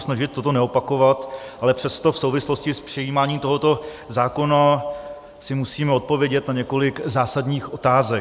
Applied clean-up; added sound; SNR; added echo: none; none; none; none.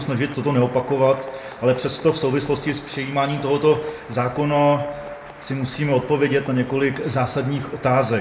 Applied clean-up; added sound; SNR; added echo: none; Applause; 19 dB; reverberation time 0.5 s.